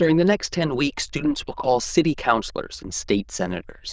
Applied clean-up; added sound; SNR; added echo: neural diffusion model UNIVERSE++.